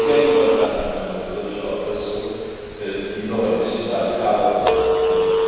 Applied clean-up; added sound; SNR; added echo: none; Telephone; 1 dB; reverberation time 2.2 s.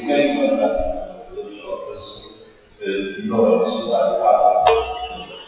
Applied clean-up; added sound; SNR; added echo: classical method WPE with log-MMSE.